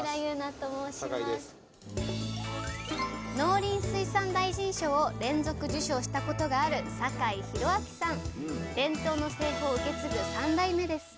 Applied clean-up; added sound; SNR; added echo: none; none; none; none.